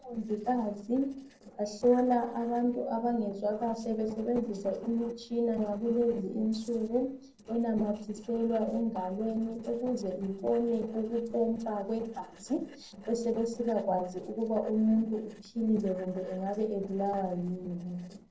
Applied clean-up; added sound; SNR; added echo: neural separator model SepFormer DNS4.